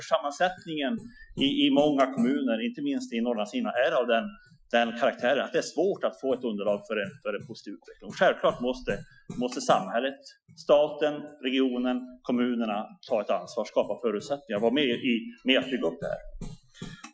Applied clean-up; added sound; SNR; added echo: classical method Wiener filter.